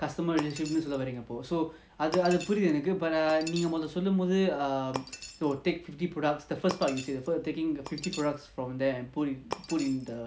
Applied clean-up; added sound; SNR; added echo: none; Shatter; 15 dB; none.